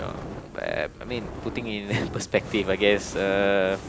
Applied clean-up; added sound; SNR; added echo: none; Fire; 11 dB; none.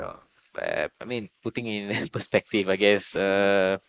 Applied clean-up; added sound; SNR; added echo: neural mask model Resemble Enhance denoiser.